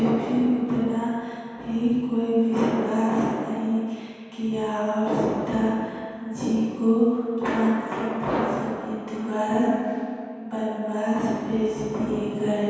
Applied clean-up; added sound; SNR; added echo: none; none; none; reverberation time 2.1 s.